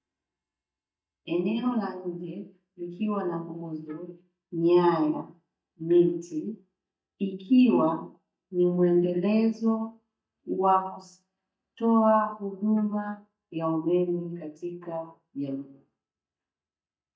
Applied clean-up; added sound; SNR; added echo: neural mask model DeepFilterNet 3.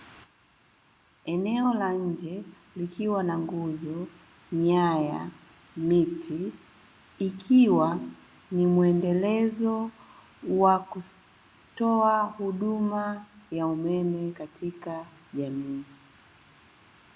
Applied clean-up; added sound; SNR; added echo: none; none; none; none.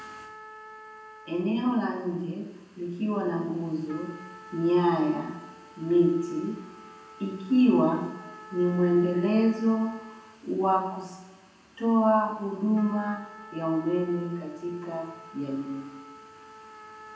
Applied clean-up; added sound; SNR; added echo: none; Trumpet; 20 dB; reverberation time 0.9 s.